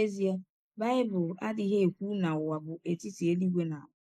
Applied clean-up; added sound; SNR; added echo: neural mask model Resemble Enhance denoiser.